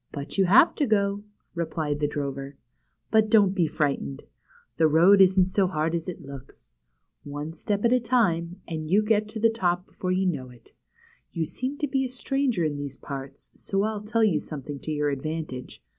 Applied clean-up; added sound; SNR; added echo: none; none; none; none.